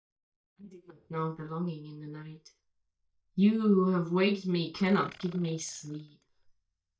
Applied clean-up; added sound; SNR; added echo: neural mask model DeepFilterNet 3.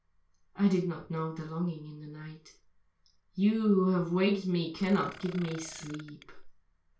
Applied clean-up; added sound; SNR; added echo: none; Burping, eructation; 18 dB; reverberation time 0.3 s.